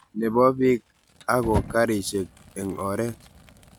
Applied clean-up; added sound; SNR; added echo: none; Fire; 12 dB; none.